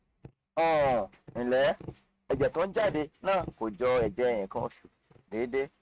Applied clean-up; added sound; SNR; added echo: neural mask model RNNoise.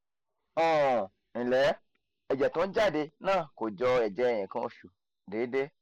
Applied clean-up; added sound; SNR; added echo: none; none; none; none.